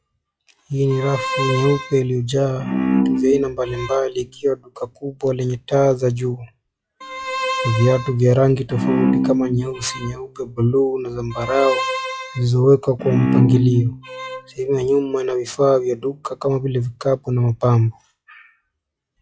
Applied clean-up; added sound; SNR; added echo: classical method log-MMSE.